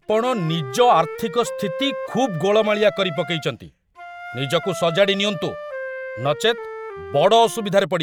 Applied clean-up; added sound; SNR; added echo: none; Wind instrument, woodwind instrument; 12 dB; none.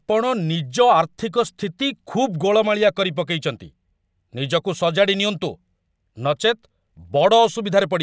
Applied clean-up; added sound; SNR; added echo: none; none; none; none.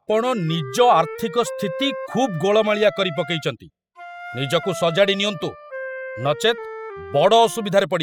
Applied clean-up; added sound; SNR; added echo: classical method spectral subtraction.